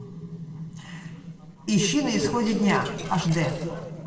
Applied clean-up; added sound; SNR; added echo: neural separator model SepFormer DNS4.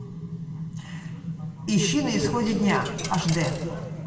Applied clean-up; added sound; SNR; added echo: none; Coin (dropping); 13 dB; reverberation time 2.1 s.